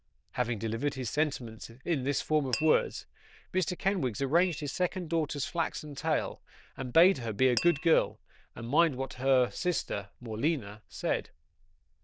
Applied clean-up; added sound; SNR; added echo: neural diffusion model UNIVERSE++.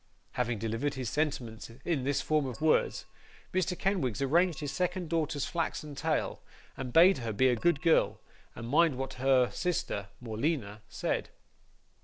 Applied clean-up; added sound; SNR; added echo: neural separator model SepFormer DNS4.